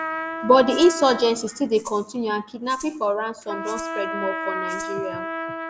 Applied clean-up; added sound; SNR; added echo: none; Trumpet + Rattle (instrument); 7 dB; none.